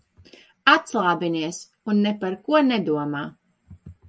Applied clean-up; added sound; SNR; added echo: none; none; none; none.